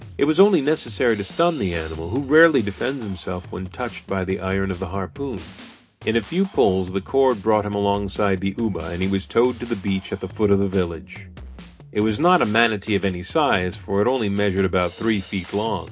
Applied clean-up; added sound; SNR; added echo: none; Drum kit; 19 dB; reverberation time 0.3 s.